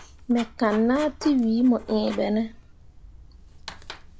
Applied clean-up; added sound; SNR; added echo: none; Writing; 17 dB; none.